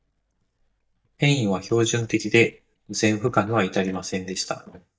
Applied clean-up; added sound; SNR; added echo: neural mask model DeepFilterNet 3.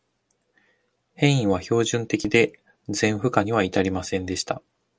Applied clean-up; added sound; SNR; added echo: none; none; none; none.